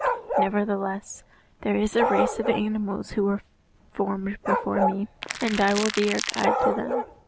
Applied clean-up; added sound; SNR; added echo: none; Bark + Crackle; 2 dB; none.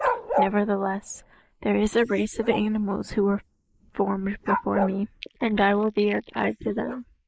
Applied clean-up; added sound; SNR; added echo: neural mask model Resemble Enhance denoiser.